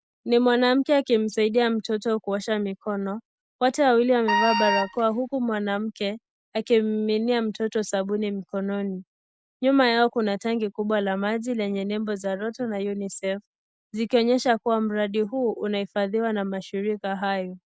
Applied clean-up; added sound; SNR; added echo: none; Wind instrument, woodwind instrument; 2 dB; none.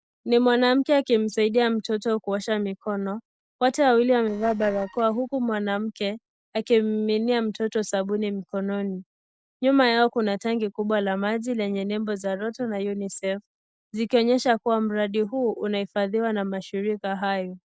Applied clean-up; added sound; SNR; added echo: neural separator model SepFormer DNS4.